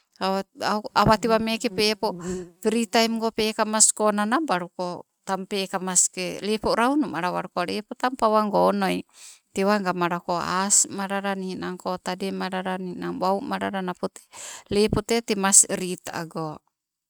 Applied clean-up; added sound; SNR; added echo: neural mask model RNNoise.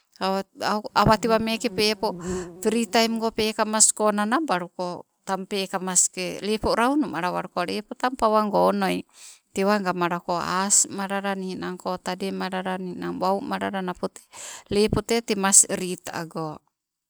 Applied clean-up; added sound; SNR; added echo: none; Insect; 13 dB; none.